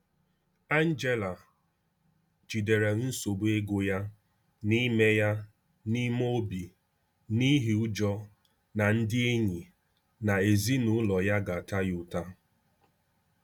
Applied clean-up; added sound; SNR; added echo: none; none; none; none.